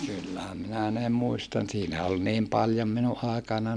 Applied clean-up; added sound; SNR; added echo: none; none; none; none.